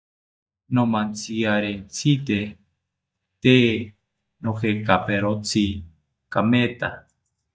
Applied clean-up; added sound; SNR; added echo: neural mask model DeepFilterNet 3.